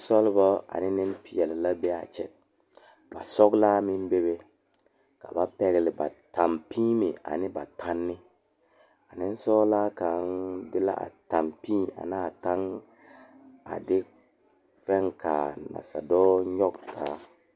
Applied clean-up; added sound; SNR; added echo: none; none; none; none.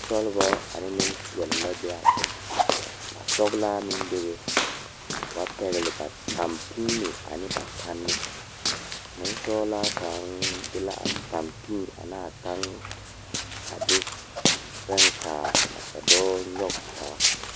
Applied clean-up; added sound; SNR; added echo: none; Walk, footsteps; -3 dB; none.